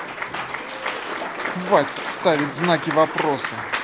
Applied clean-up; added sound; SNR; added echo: none; Applause / Cheering; 5 dB; none.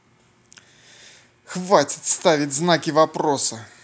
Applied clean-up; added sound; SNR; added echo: none; none; none; none.